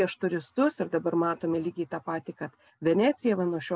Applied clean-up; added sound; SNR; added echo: none; none; none; none.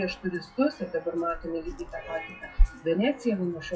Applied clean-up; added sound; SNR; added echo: classical method WPE with log-MMSE.